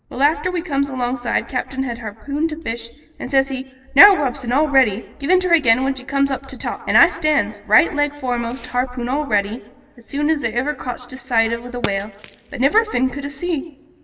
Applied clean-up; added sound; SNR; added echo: neural separator model SepFormer DNS4.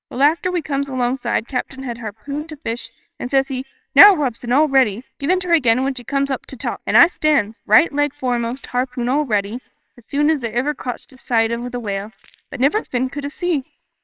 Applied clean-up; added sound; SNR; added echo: neural separator model SepFormer WHAMR!.